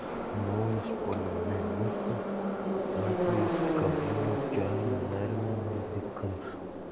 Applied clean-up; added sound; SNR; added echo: none; Subway, metro, underground; -4 dB; none.